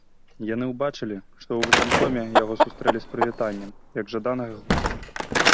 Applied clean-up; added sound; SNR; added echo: none; Slam / Wood + Chicken, rooster; -4 dB; none.